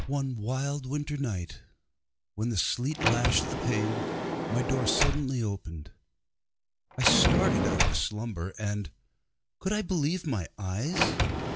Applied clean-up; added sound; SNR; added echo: none; Sliding door; 1 dB; none.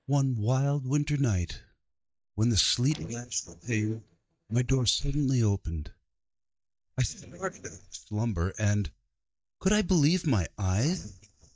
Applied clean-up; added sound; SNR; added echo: neural mask model DeepFilterNet 3.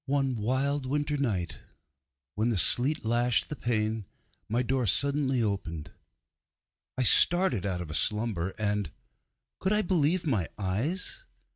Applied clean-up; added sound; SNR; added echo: none; none; none; none.